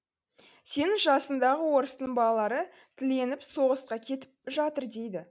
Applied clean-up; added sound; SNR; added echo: none; none; none; none.